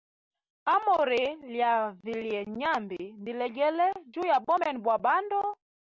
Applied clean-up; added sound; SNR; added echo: none; none; none; none.